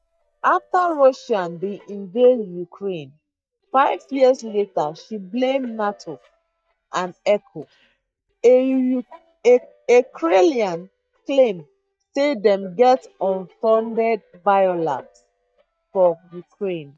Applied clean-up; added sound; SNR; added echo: neural mask model DeepFilterNet 3.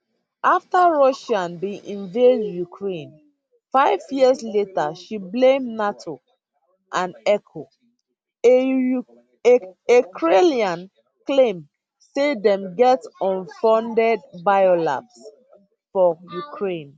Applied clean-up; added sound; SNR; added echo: none; none; none; none.